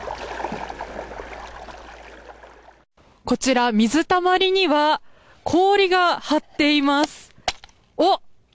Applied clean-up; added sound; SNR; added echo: none; none; none; none.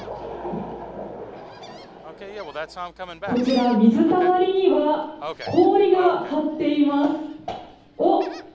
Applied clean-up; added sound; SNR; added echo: none; Gull, seagull; 17 dB; reverberation time 0.9 s.